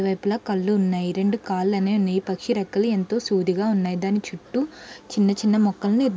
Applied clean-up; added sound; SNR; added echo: none; none; none; none.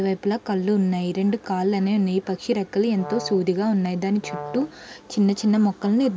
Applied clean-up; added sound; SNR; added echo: none; Brass instrument; 15 dB; none.